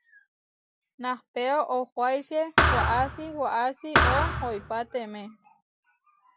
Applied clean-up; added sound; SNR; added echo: none; Thump, thud; -4 dB; none.